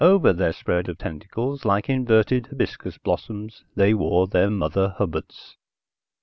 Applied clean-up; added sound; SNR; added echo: none; none; none; none.